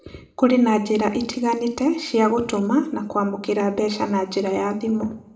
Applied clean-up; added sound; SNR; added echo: none; none; none; reverberation time 0.6 s.